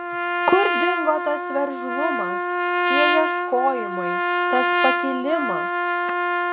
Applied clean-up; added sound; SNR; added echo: none; Trumpet; -3 dB; none.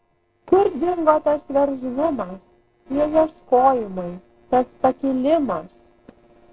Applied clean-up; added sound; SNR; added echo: neural separator model SepFormer DNS4.